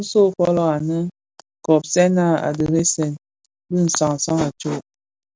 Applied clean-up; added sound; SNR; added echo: none; none; none; none.